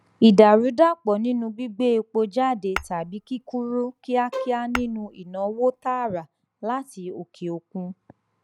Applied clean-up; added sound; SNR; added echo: none; Bowed string instrument + Tap / Glass; 13 dB; none.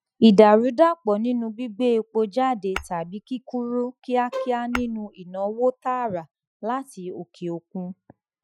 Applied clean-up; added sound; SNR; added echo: classical method Wiener filter.